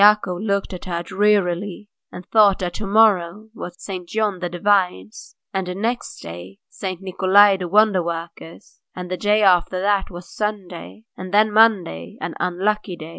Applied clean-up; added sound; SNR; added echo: none; none; none; none.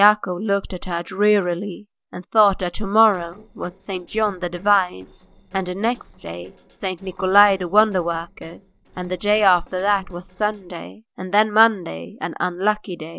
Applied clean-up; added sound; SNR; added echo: neural separator model SepFormer DNS4.